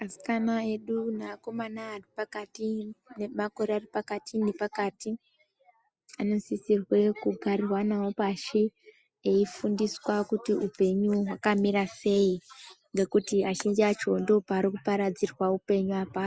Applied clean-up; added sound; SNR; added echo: none; none; none; none.